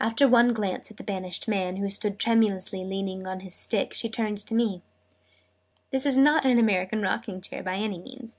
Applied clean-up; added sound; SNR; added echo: none; none; none; none.